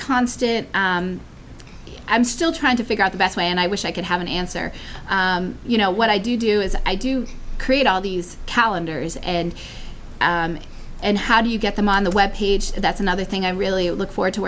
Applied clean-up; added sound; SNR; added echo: none; none; none; none.